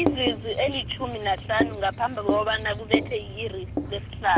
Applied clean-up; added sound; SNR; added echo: none; Writing; 3 dB; none.